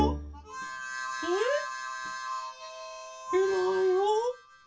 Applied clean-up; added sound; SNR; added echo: none; none; none; reverberation time 0.2 s.